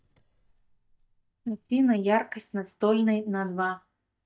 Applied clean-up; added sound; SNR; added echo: neural mask model DeepFilterNet 3.